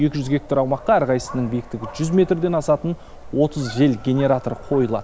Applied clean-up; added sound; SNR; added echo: none; Dog; 17 dB; none.